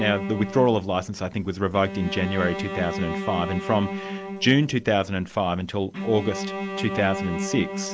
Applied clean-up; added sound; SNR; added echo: none; Bowed string instrument; 7 dB; none.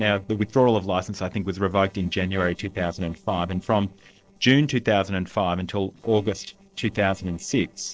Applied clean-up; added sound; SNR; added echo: neural separator model SepFormer DNS4.